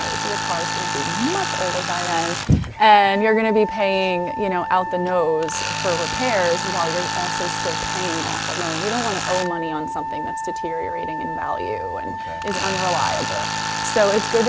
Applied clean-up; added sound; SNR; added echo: none; Tools + Wind instrument, woodwind instrument; 3 dB; none.